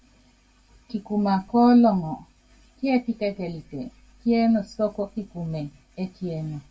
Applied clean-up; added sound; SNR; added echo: none; none; none; reverberation time 0.2 s.